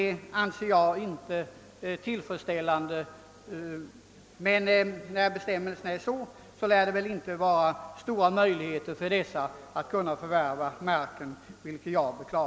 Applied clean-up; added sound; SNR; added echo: none; none; none; none.